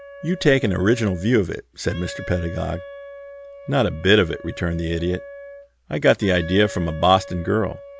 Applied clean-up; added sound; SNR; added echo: none; Wind instrument, woodwind instrument; 16 dB; none.